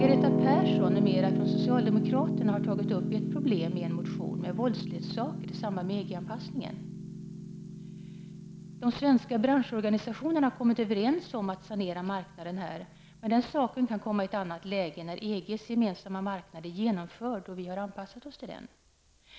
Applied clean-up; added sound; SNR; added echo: none; Piano; 2 dB; none.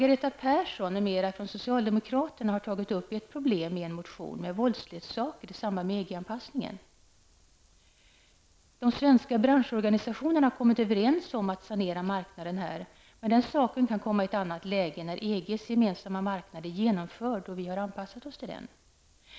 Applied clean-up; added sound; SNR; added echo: none; none; none; none.